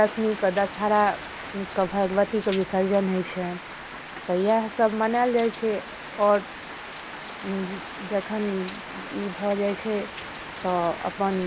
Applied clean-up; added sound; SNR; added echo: none; Rain; 11 dB; none.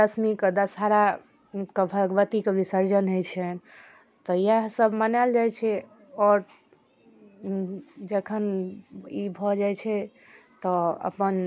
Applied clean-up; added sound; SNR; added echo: none; none; none; none.